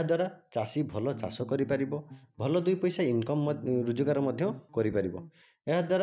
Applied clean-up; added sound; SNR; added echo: neural mask model DeepFilterNet 3.